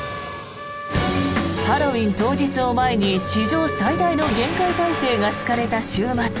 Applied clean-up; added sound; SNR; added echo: none; Trumpet; 12 dB; none.